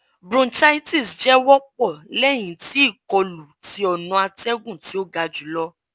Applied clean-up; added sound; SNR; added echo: none; none; none; none.